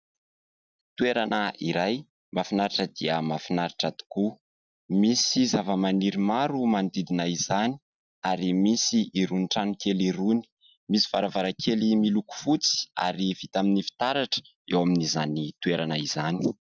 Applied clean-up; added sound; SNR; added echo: none; none; none; none.